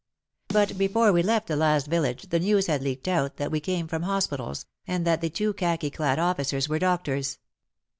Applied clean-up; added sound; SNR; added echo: none; Snare drum; 16 dB; none.